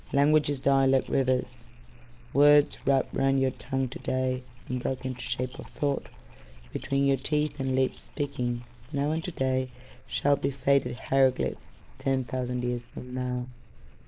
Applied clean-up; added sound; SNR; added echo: neural mask model Resemble Enhance denoiser.